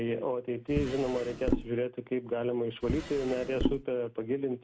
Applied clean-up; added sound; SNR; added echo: none; Drawer open or close; 2 dB; none.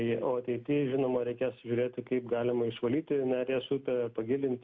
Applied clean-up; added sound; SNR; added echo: none; none; none; none.